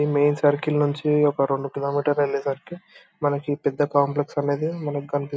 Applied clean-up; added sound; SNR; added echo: none; none; none; none.